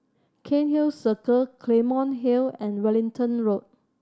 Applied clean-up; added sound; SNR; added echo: none; none; none; none.